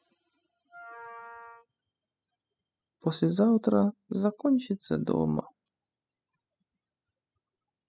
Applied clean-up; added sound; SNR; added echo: classical method spectral subtraction.